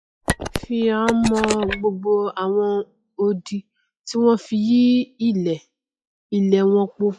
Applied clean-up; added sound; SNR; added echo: classical method log-MMSE.